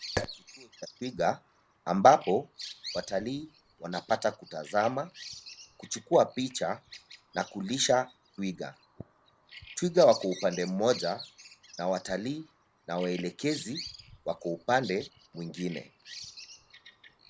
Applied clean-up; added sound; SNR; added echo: none; Bird vocalization, bird call, bird song; 17 dB; none.